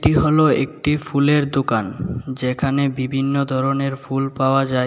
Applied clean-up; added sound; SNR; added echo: none; none; none; none.